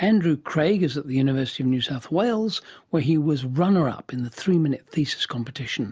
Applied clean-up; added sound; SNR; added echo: none; none; none; none.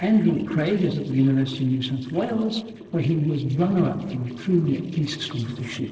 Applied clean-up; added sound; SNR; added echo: neural separator model SepFormer DNS4.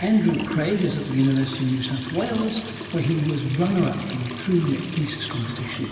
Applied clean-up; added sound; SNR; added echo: none; Trickle, dribble / Sink (filling or washing) / Water tap, faucet; 11 dB; reverberation time 1.3 s.